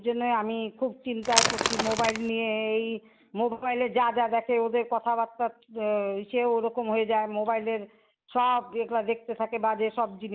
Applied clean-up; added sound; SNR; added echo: none; Crackle / Crushing / Wood; -1 dB; none.